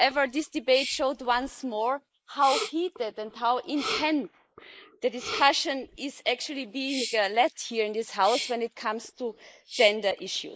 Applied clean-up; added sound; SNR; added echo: neural mask model Resemble Enhance denoiser.